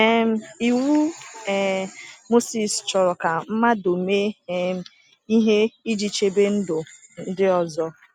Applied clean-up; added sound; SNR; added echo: none; none; none; none.